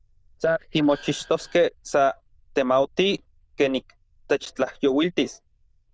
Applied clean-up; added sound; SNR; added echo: neural diffusion model UNIVERSE++.